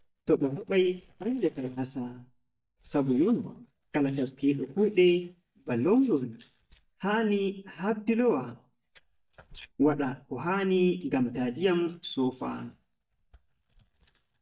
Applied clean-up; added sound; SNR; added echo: neural mask model DeepFilterNet 3.